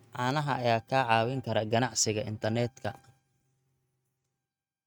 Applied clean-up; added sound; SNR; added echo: neural mask model RNNoise.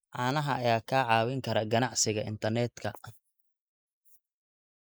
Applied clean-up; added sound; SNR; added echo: neural mask model Resemble Enhance denoiser.